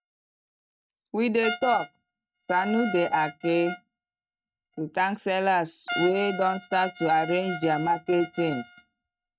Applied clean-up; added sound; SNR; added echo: neural mask model RNNoise.